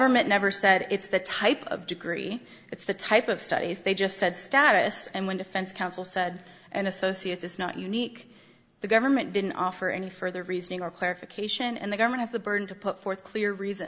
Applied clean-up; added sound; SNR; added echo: none; none; none; none.